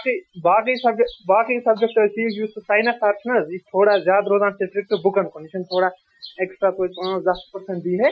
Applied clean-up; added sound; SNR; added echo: classical method Wiener filter.